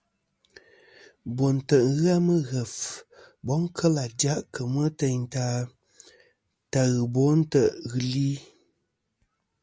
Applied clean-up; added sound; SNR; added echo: none; none; none; none.